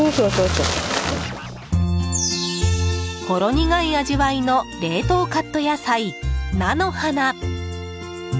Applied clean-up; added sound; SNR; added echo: none; Scratching (performance technique); 18 dB; none.